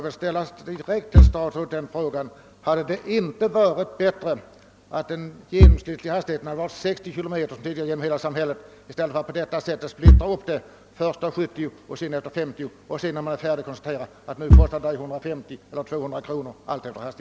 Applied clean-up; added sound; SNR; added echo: none; Bass drum / Thump, thud; -4 dB; none.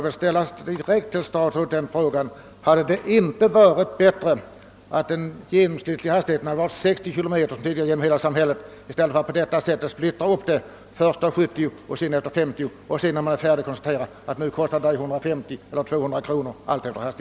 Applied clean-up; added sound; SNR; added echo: none; none; none; none.